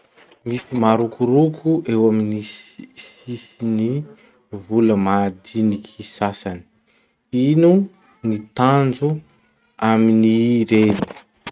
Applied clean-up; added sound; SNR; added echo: none; none; none; none.